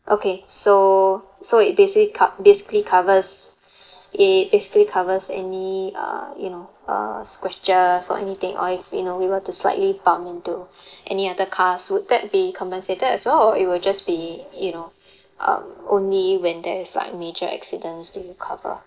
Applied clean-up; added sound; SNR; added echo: neural separator model SepFormer DNS4.